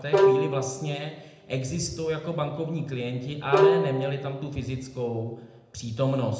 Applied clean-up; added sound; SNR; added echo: none; Bowed string instrument; -3 dB; reverberation time 0.7 s.